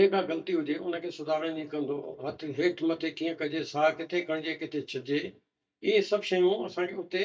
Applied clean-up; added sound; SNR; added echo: neural mask model DeepFilterNet 3.